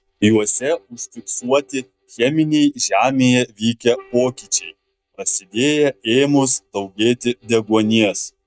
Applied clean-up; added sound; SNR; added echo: neural mask model DeepFilterNet 3.